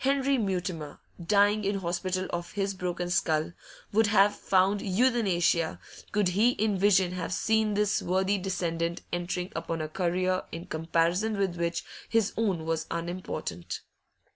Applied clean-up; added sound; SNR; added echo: none; none; none; none.